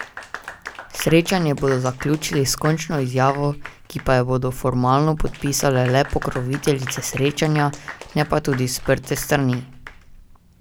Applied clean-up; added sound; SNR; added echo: none; Applause / Clapping; 16 dB; none.